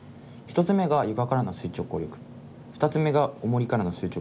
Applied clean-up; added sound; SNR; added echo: none; none; none; none.